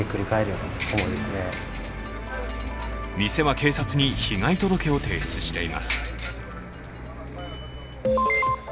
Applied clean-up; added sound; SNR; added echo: none; Bus; 7 dB; none.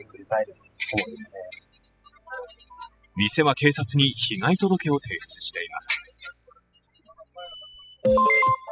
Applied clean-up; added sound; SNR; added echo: classical method spectral subtraction.